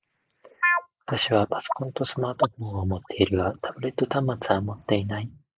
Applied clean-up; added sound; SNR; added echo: neural mask model Resemble Enhance denoiser.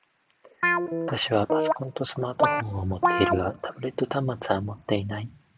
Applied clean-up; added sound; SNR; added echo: none; Guitar; -2 dB; none.